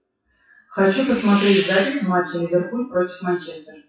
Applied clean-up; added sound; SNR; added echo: classical method WPE with log-MMSE.